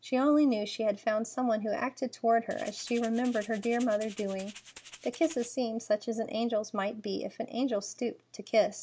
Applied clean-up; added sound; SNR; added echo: none; Rattle (instrument); 19 dB; none.